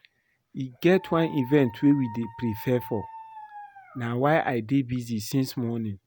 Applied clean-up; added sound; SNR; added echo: none; Dog; 17 dB; none.